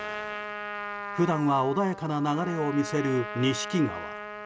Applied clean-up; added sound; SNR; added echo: none; Trumpet; 8 dB; none.